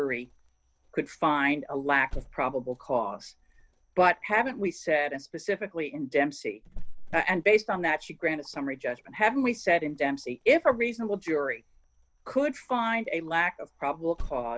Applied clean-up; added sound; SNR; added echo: none; Cricket; 15 dB; none.